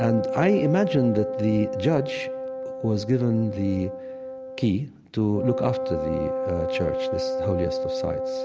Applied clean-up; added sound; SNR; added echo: none; Wind instrument, woodwind instrument; 3 dB; none.